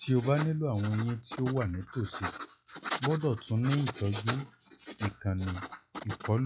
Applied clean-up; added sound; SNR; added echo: classical method log-MMSE.